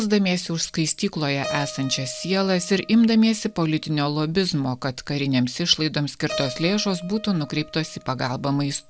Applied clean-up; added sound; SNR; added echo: none; Keyboard (musical); 17 dB; none.